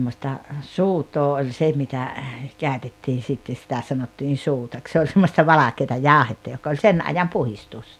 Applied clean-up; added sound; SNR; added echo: none; none; none; none.